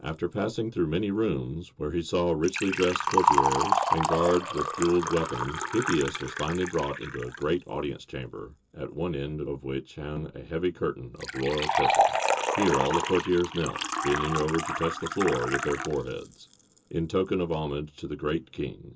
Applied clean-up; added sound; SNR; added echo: none; Liquid; 2 dB; reverberation time 0.2 s.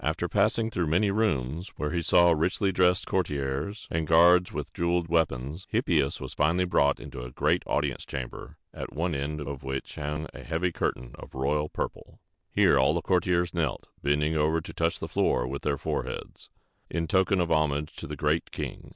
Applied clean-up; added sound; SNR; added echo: none; none; none; none.